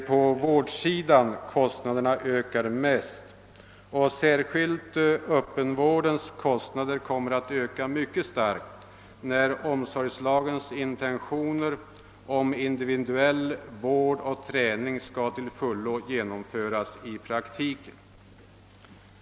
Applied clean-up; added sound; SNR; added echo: none; none; none; none.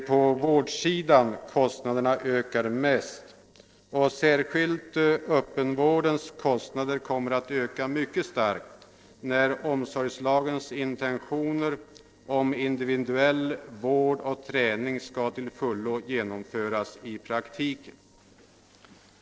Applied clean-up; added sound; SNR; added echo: neural separator model SepFormer DNS4.